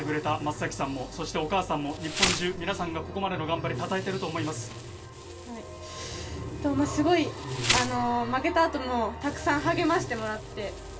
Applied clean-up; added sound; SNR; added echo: none; Insect; 9 dB; reverberation time 0.2 s.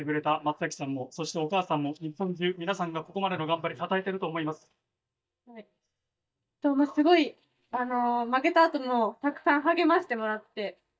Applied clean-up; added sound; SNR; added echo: neural mask model DeepFilterNet 3.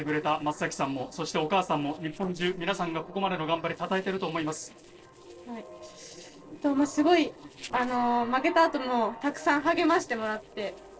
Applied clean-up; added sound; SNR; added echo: neural separator model SepFormer DNS4.